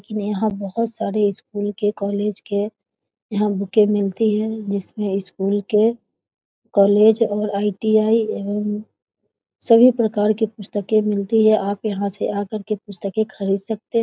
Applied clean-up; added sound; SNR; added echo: neural mask model Resemble Enhance denoiser.